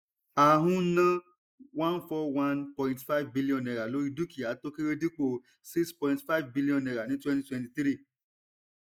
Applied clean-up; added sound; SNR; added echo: neural mask model Resemble Enhance denoiser.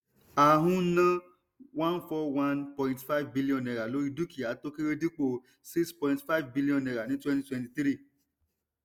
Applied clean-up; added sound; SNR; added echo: none; none; none; none.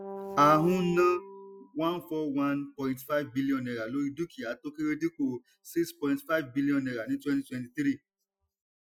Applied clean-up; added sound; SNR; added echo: classical method Wiener filter.